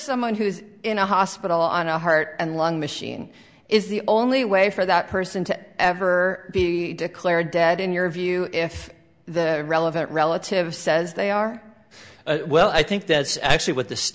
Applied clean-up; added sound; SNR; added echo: none; none; none; none.